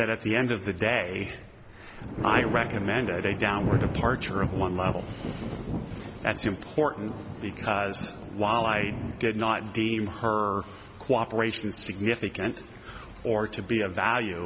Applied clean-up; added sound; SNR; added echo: none; Thunder; 7 dB; none.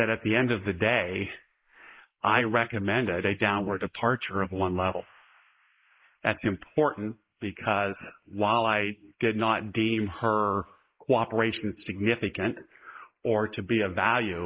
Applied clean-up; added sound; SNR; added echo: neural mask model Resemble Enhance denoiser.